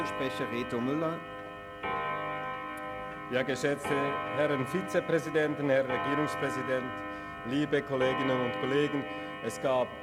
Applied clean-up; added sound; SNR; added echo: none; Clock; 5 dB; none.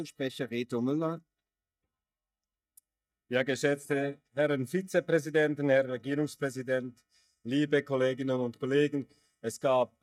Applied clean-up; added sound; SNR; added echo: neural mask model DeepFilterNet 3.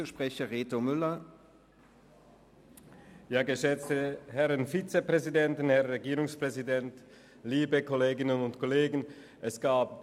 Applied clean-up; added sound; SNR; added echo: none; none; none; none.